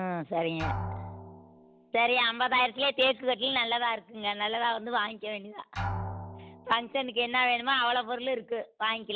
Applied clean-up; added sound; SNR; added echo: none; Drum; 12 dB; none.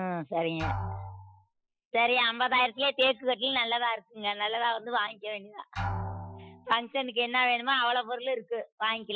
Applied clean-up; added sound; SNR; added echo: classical method Wiener filter.